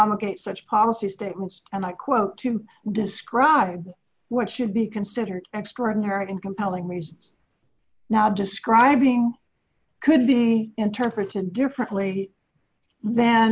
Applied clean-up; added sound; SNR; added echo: none; Printer; 20 dB; none.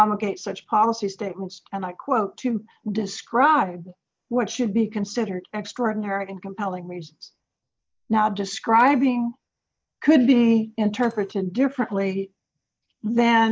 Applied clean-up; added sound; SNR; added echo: neural mask model DeepFilterNet 3.